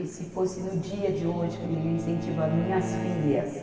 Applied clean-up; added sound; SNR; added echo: none; Bowed string instrument; 8 dB; reverberation time 2.4 s.